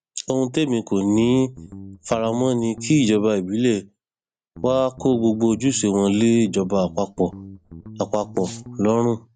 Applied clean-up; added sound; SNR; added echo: none; Guitar; 17 dB; none.